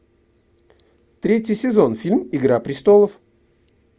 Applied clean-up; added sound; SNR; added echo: none; none; none; none.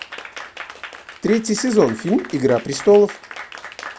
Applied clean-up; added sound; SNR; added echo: none; Applause / Crowd; 15 dB; none.